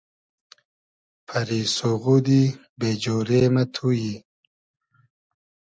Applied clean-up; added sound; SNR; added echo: none; none; none; none.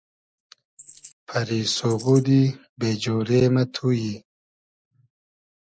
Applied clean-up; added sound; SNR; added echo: neural mask model Resemble Enhance denoiser.